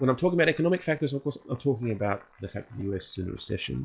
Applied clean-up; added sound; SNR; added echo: classical method log-MMSE.